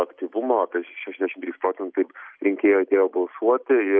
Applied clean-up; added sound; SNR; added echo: none; none; none; none.